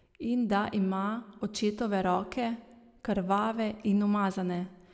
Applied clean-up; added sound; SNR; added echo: none; none; none; none.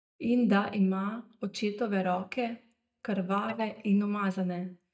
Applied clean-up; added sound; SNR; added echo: neural mask model DeepFilterNet 3.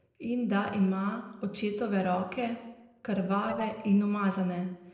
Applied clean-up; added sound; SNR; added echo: neural separator model SepFormer DNS4.